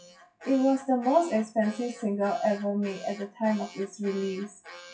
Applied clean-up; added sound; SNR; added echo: classical method WPE with log-MMSE.